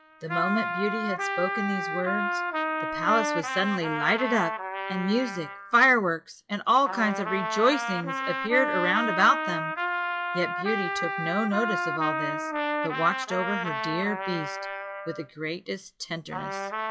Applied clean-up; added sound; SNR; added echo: classical method log-MMSE.